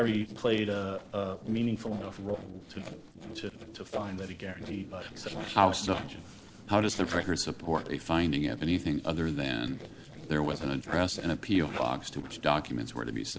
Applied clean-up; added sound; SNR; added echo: neural separator model SepFormer DNS4.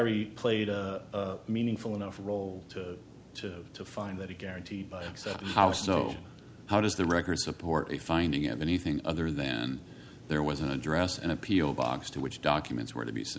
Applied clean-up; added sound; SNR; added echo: none; none; none; none.